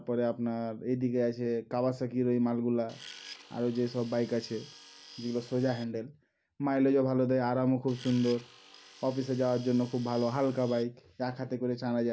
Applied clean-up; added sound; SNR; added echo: none; Tools; 20 dB; none.